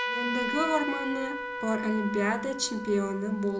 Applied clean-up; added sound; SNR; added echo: none; Trumpet; 5 dB; none.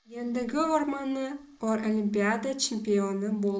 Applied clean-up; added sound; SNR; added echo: neural mask model Resemble Enhance denoiser.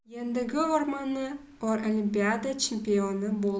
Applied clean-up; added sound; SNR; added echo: none; none; none; none.